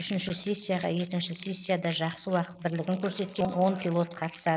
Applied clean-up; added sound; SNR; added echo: neural mask model Resemble Enhance denoiser.